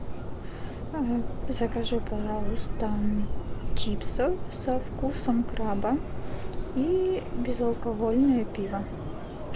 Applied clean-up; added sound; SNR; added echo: none; Subway, metro, underground; 0 dB; none.